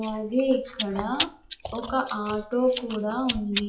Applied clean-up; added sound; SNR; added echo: classical method WPE with log-MMSE.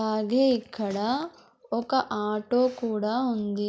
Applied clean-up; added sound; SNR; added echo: none; none; none; none.